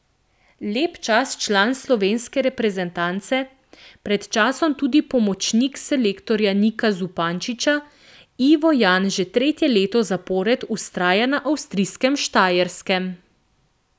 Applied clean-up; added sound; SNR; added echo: none; none; none; none.